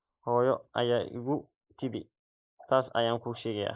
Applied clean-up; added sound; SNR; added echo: neural mask model Resemble Enhance denoiser.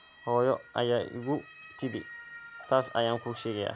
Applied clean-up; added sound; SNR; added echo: none; Motor vehicle (road) / Siren; 18 dB; none.